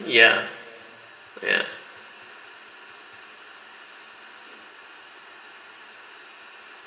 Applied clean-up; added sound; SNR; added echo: none; none; none; reverberation time 2.9 s.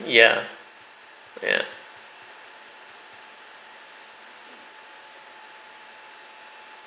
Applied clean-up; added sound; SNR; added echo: none; none; none; none.